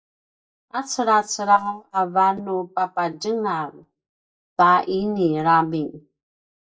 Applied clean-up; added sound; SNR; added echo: neural mask model DeepFilterNet 3.